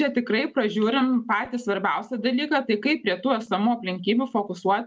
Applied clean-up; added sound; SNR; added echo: none; none; none; none.